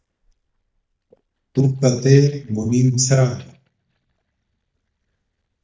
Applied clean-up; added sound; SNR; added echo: neural mask model DeepFilterNet 3.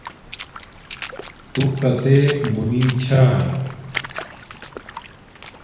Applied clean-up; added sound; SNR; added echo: none; Water / Splash, splatter; 13 dB; reverberation time 1.0 s.